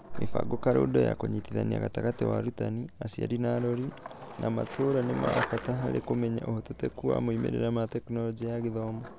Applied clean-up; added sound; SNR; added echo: none; Skateboard; 13 dB; none.